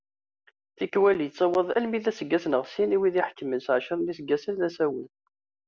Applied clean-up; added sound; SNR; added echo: none; none; none; none.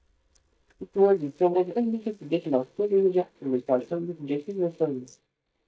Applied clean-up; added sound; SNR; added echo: neural mask model DeepFilterNet 3.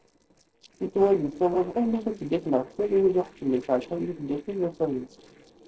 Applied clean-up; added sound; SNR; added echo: neural separator model SepFormer DNS4.